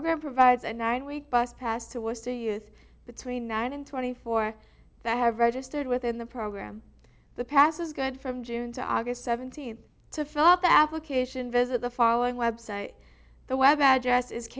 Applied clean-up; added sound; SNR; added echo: none; none; none; none.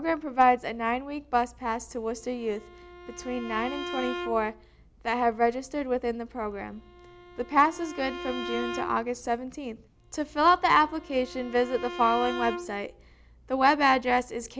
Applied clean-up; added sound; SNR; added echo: none; Bowed string instrument; 12 dB; none.